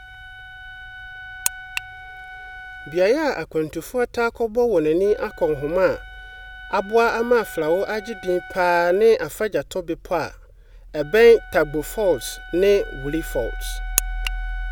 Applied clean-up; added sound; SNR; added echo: none; Wind instrument, woodwind instrument; 18 dB; none.